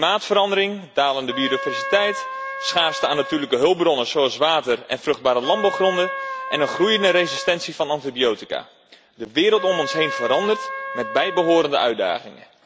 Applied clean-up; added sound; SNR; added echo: none; Trumpet; 11 dB; none.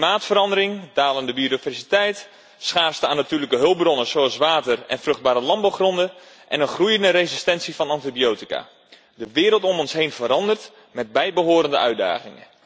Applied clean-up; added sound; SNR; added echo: none; none; none; none.